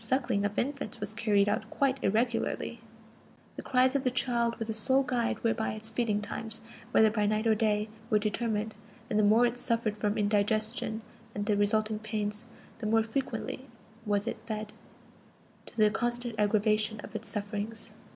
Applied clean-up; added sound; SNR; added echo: none; none; none; none.